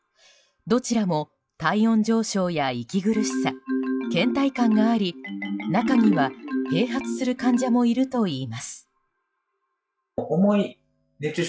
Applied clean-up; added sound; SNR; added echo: classical method log-MMSE.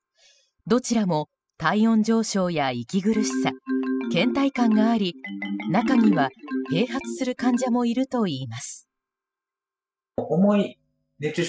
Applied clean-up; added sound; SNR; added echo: classical method spectral subtraction.